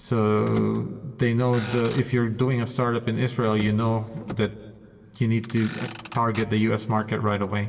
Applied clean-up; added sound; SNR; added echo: none; Motor vehicle (road); 19 dB; reverberation time 1.5 s.